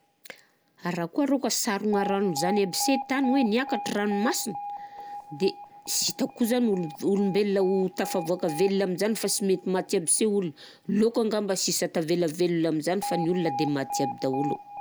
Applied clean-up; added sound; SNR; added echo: none; Alarm; 11 dB; none.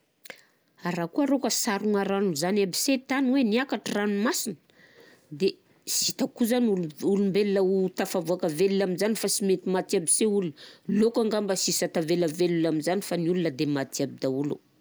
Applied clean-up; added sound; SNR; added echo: none; none; none; none.